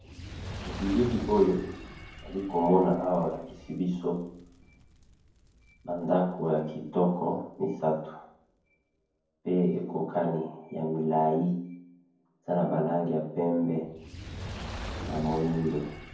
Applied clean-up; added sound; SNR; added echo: none; Fire; 14 dB; reverberation time 0.9 s.